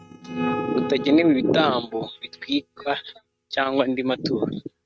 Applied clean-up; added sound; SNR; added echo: neural mask model RNNoise.